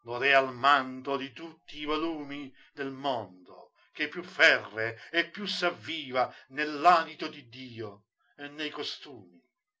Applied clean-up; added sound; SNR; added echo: none; none; none; none.